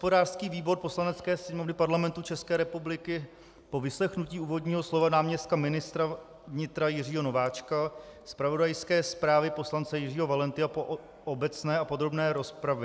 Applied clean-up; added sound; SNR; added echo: none; none; none; none.